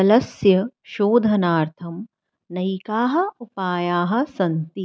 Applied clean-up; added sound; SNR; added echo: none; none; none; none.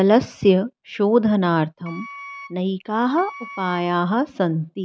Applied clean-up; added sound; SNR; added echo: none; Wind instrument, woodwind instrument; 18 dB; none.